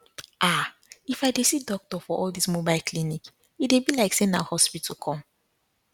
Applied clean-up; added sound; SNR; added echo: none; none; none; none.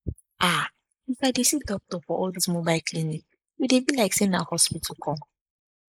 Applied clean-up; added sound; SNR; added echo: neural mask model Resemble Enhance denoiser.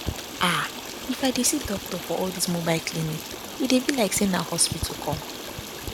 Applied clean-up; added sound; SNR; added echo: none; Stream; 8 dB; none.